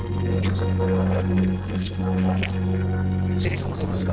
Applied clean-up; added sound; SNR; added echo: neural separator model SepFormer DNS4.